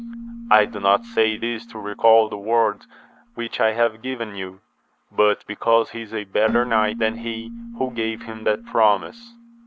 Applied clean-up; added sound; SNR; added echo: none; Keyboard (musical); 14 dB; none.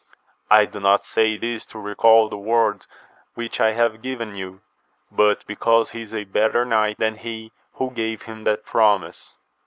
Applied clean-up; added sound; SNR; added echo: none; none; none; none.